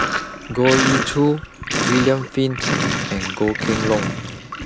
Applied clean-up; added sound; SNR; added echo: none; Sink (filling or washing); 2 dB; none.